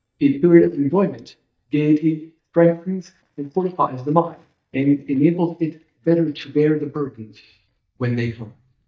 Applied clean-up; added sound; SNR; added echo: neural mask model DeepFilterNet 3.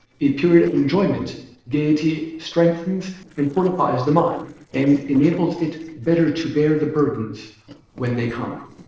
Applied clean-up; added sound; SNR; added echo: neural separator model SepFormer DNS4.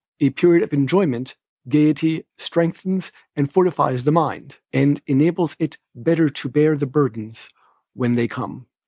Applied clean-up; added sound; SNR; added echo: none; none; none; none.